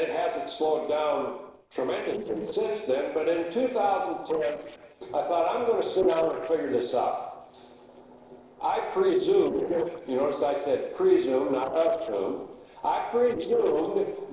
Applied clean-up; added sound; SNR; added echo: neural separator model SepFormer DNS4.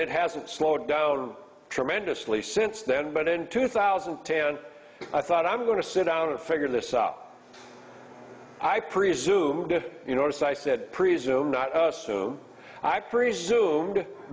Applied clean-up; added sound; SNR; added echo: none; none; none; none.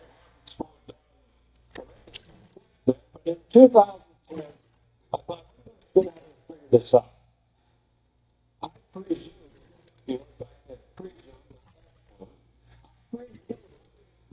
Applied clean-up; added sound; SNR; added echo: neural mask model DeepFilterNet 3.